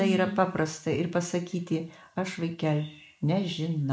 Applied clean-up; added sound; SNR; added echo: neural mask model Resemble Enhance denoiser.